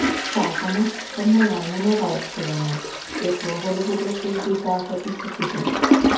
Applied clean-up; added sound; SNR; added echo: none; Toilet flush; 2 dB; reverberation time 0.6 s.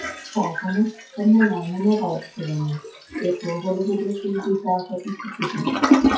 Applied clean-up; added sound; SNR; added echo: classical method WPE with log-MMSE.